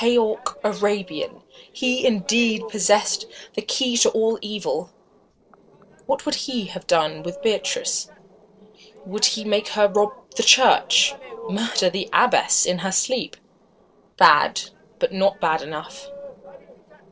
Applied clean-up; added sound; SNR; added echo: neural separator model SepFormer DNS4.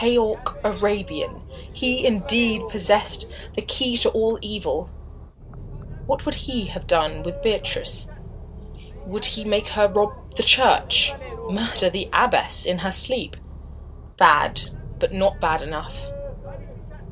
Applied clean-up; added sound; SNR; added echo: none; Boat, Water vehicle; 12 dB; none.